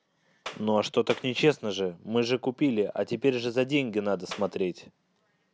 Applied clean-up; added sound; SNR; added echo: none; Clapping; 15 dB; none.